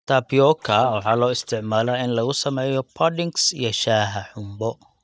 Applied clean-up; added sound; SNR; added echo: neural mask model DeepFilterNet 3.